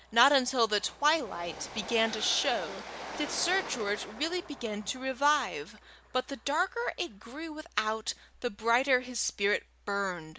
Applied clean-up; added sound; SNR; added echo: none; Train; 15 dB; none.